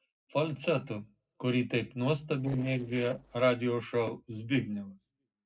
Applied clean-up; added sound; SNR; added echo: neural separator model SepFormer DNS4.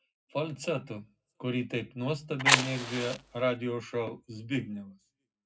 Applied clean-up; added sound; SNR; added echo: none; Fire; -5 dB; reverberation time 0.3 s.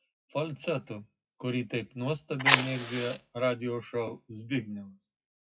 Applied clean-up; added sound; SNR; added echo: classical method WPE with log-MMSE.